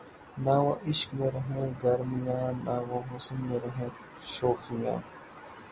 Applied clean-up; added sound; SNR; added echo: none; none; none; none.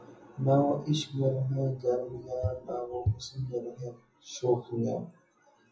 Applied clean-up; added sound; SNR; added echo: classical method WPE with log-MMSE.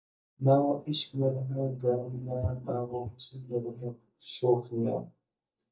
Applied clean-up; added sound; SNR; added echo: neural mask model DeepFilterNet 3.